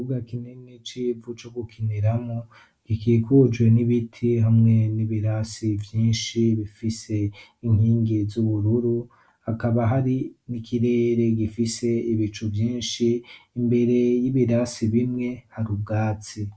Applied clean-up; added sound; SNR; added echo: none; none; none; none.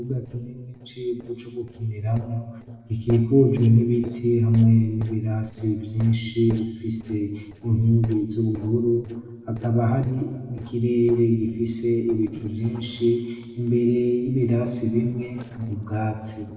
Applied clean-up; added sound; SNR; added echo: neural separator model SepFormer DNS4.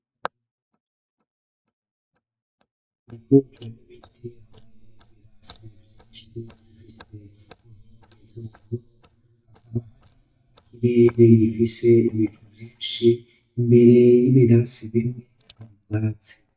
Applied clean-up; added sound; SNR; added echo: neural mask model DeepFilterNet 3.